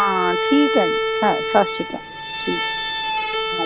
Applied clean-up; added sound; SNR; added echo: none; Bowed string instrument; 0 dB; none.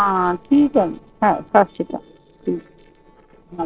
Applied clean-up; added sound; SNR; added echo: neural separator model SepFormer DNS4.